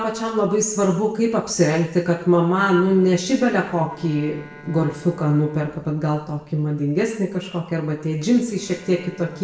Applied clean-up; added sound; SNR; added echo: neural separator model SepFormer DNS4.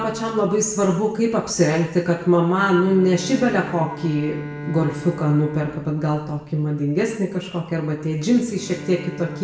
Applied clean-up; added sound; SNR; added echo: none; Bowed string instrument; 16 dB; reverberation time 0.8 s.